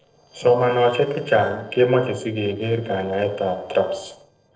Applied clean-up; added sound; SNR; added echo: neural separator model SepFormer DNS4.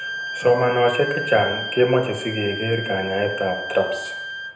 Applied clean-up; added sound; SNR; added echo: none; Wind instrument, woodwind instrument; 8 dB; reverberation time 0.8 s.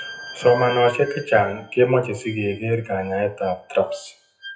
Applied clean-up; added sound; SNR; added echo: classical method WPE with log-MMSE.